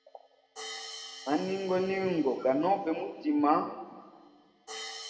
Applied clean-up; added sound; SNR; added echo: none; Hi-hat; 16 dB; reverberation time 1.5 s.